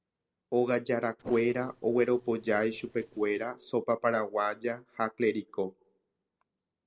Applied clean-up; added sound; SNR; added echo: neural separator model SepFormer DNS4.